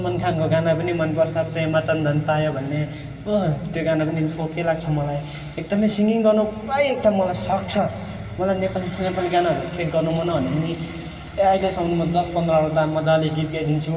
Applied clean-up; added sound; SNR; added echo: none; none; none; reverberation time 2.1 s.